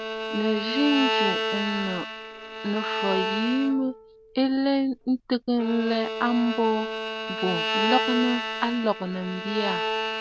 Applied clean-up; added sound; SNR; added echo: none; Bowed string instrument; 3 dB; none.